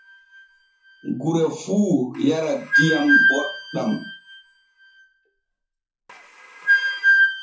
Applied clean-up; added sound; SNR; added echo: classical method WPE with log-MMSE.